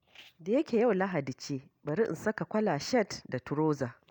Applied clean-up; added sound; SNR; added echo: none; none; none; none.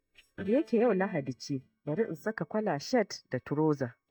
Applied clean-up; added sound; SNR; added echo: neural mask model DeepFilterNet 3.